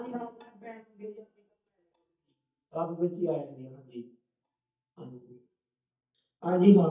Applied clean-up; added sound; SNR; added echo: neural mask model DeepFilterNet 3.